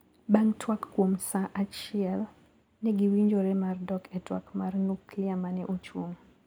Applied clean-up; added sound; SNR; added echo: none; none; none; none.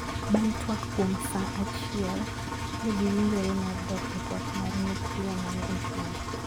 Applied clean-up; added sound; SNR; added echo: none; Engine; 2 dB; none.